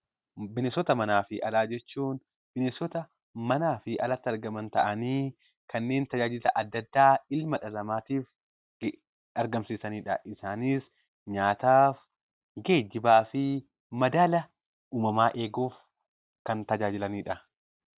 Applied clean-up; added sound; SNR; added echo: none; none; none; none.